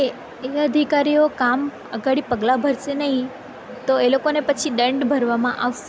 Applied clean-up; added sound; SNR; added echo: none; none; none; none.